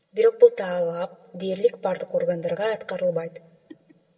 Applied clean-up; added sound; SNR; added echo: none; none; none; reverberation time 0.4 s.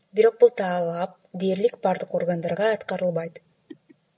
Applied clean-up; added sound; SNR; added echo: none; none; none; none.